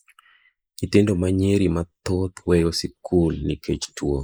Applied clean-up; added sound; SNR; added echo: neural mask model Resemble Enhance denoiser.